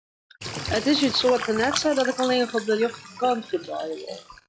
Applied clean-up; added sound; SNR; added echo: classical method log-MMSE.